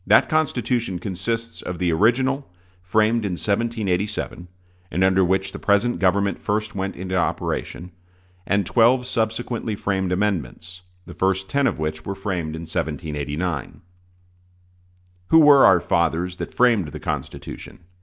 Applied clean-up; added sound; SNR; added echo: none; none; none; none.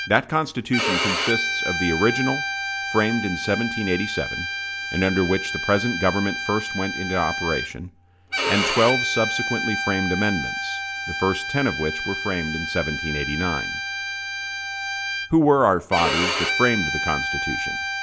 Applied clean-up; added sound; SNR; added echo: none; Bowed string instrument; 2 dB; none.